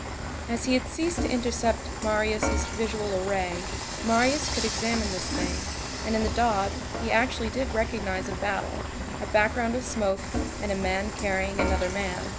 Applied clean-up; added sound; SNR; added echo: none; Frying (food) / Dishes, pots, and pans; 3 dB; none.